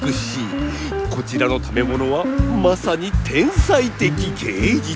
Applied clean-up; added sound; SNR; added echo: none; none; none; none.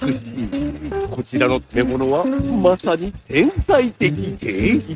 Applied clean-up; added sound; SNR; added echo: neural mask model RNNoise.